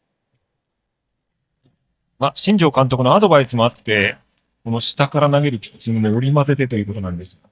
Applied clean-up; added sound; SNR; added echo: neural mask model DeepFilterNet 3.